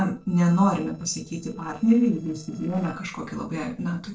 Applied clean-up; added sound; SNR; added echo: neural separator model SepFormer DNS4.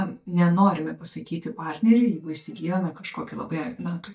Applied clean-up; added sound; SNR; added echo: neural mask model DeepFilterNet 3.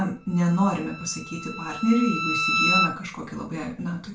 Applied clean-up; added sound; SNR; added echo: none; Bowed string instrument; 3 dB; reverberation time 0.3 s.